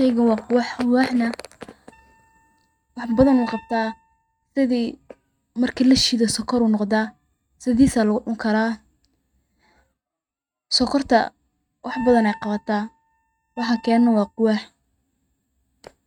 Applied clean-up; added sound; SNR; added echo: neural mask model RNNoise.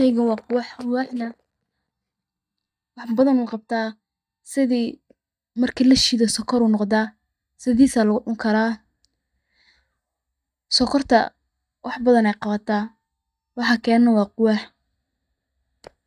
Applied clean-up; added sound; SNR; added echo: neural mask model DeepFilterNet 3.